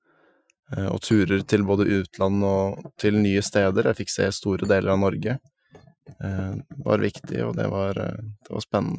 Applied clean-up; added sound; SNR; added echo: classical method Wiener filter.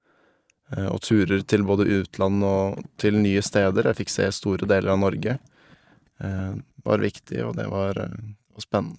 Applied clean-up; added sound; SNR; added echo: neural mask model DeepFilterNet 3.